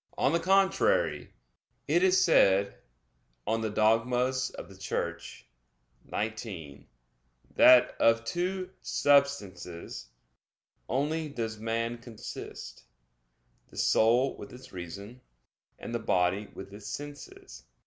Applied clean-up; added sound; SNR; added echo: none; none; none; none.